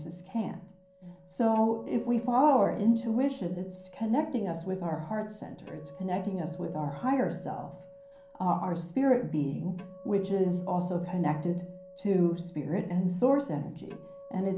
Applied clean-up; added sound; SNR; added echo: none; Acoustic guitar; 19 dB; reverberation time 0.6 s.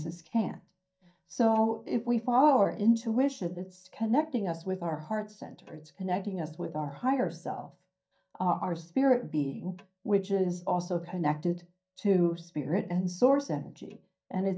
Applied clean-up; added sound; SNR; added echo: neural mask model DeepFilterNet 3.